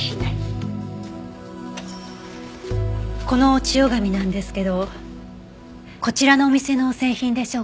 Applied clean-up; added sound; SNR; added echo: none; none; none; none.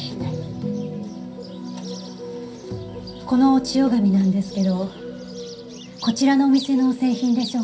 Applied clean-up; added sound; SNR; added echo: none; Bird; 16 dB; reverberation time 0.3 s.